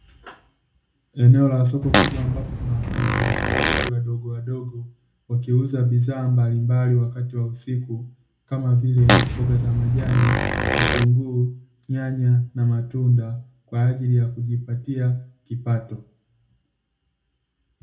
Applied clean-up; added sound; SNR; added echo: none; Fart; 0 dB; reverberation time 0.3 s.